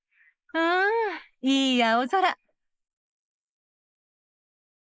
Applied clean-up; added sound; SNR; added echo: neural mask model Resemble Enhance denoiser.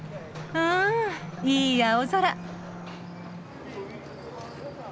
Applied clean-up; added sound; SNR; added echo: none; Bowed string instrument + Marimba, xylophone; 13 dB; none.